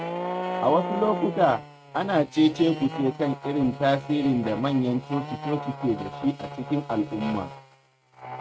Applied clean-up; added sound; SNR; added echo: neural mask model RNNoise.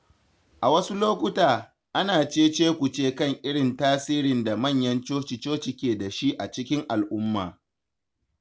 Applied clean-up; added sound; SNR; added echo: none; none; none; none.